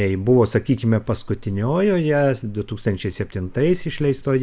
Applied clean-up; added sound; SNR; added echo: none; none; none; none.